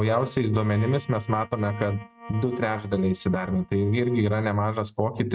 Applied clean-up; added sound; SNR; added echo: neural mask model RNNoise.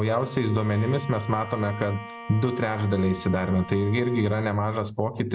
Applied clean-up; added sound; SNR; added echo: none; Bowed string instrument; 16 dB; none.